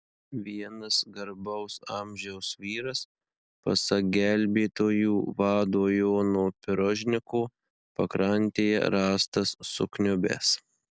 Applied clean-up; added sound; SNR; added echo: none; none; none; none.